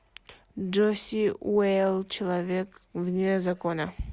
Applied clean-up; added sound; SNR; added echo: none; none; none; none.